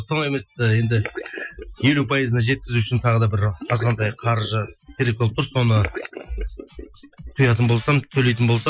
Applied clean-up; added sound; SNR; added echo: classical method Wiener filter.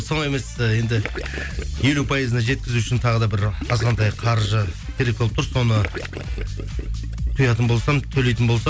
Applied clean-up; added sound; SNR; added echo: none; Gurgling / Liquid; 15 dB; none.